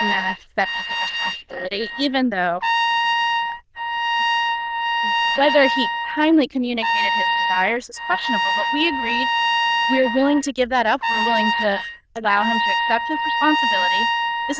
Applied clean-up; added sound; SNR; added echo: neural diffusion model UNIVERSE++.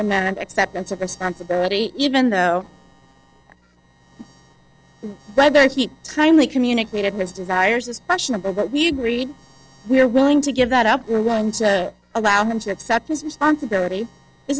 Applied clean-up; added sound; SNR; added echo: neural separator model SepFormer DNS4.